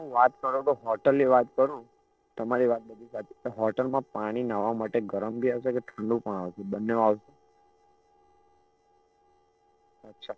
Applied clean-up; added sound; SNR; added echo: neural separator model SepFormer DNS4.